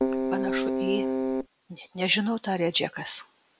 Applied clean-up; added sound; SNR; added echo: none; Keyboard (musical); -4 dB; none.